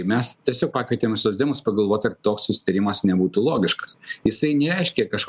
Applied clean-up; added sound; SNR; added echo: none; none; none; none.